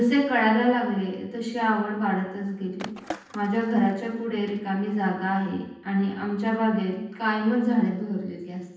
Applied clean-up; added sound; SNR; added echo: none; Skateboard; 16 dB; reverberation time 0.9 s.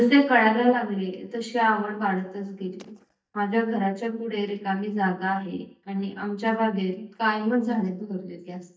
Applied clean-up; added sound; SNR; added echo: neural mask model DeepFilterNet 3.